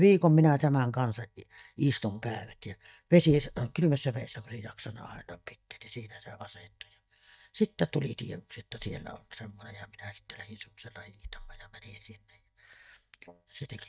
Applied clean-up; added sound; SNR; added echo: neural mask model DeepFilterNet 3.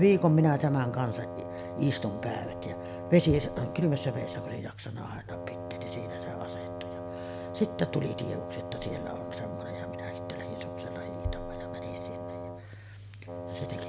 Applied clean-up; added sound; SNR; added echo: none; Wind instrument, woodwind instrument; 8 dB; none.